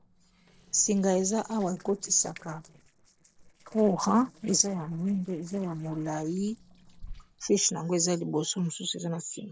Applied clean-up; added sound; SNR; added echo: neural separator model SepFormer DNS4.